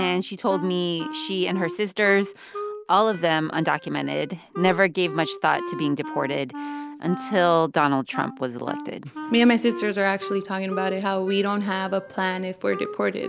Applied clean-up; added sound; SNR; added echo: none; Wind instrument, woodwind instrument; 12 dB; none.